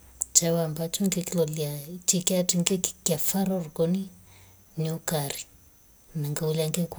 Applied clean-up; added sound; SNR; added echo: none; none; none; none.